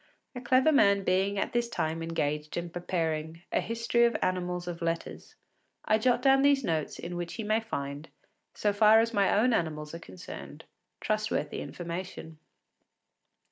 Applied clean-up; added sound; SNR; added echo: none; none; none; none.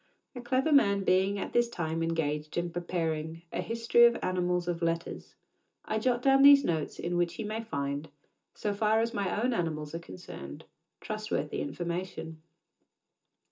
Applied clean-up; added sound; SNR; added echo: none; none; none; reverberation time 0.2 s.